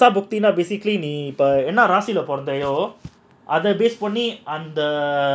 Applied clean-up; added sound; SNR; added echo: none; none; none; none.